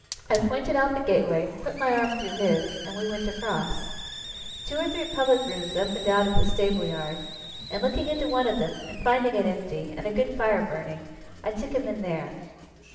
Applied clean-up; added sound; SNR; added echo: none; Hiss; 13 dB; reverberation time 1.2 s.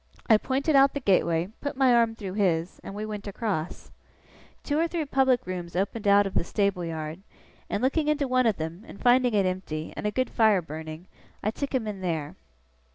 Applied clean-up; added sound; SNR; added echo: none; none; none; none.